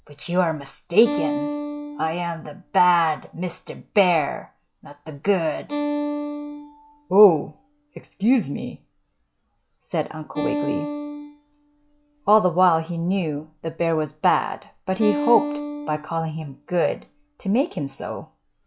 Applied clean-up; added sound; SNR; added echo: classical method log-MMSE.